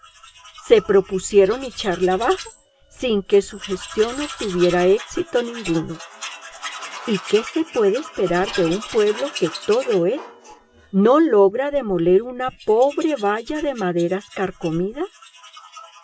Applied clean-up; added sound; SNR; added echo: none; Tools; 16 dB; none.